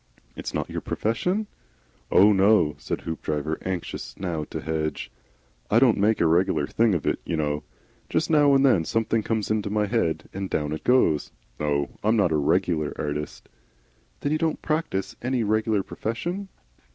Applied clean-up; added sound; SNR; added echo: none; none; none; none.